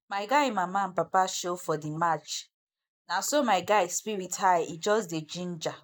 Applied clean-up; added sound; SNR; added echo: neural mask model Resemble Enhance denoiser.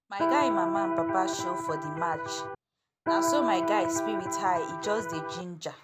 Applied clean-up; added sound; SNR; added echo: none; Electric guitar; -3 dB; none.